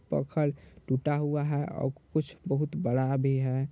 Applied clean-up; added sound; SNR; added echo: none; none; none; none.